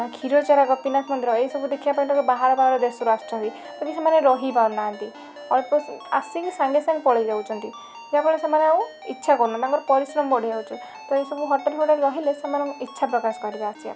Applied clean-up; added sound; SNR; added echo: none; Ringtone; 19 dB; none.